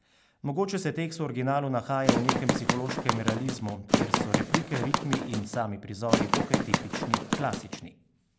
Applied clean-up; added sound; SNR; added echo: none; Run; -4 dB; none.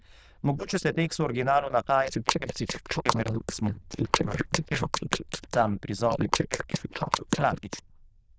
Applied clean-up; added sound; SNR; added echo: neural diffusion model UNIVERSE++.